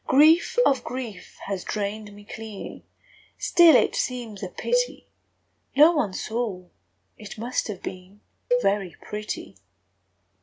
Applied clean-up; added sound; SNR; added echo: none; Cowbell; 6 dB; none.